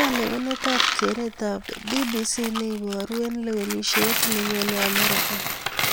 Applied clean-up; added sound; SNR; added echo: none; Coin (dropping); 0 dB; none.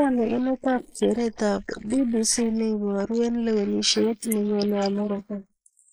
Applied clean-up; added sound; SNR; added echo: neural mask model Resemble Enhance denoiser.